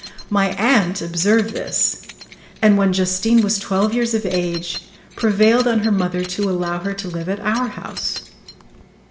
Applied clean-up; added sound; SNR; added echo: none; Keys jangling; 18 dB; reverberation time 0.6 s.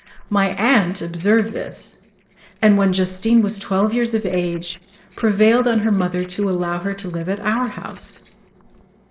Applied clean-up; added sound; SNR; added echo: neural separator model SepFormer DNS4.